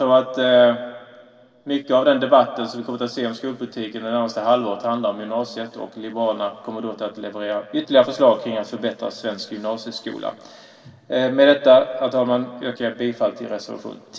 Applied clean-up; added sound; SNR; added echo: none; none; none; reverberation time 2.1 s.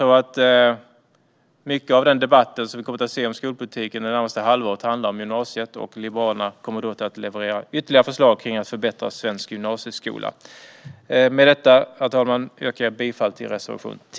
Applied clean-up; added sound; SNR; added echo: none; none; none; none.